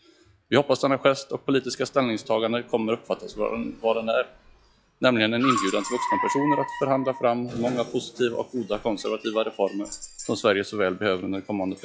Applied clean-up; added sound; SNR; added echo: classical method log-MMSE.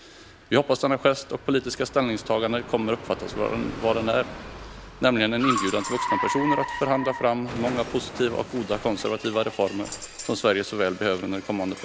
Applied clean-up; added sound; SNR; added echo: none; Car + Tambourine; 9 dB; none.